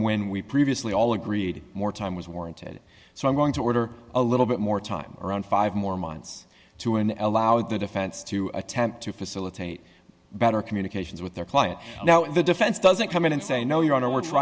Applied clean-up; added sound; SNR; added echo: none; none; none; none.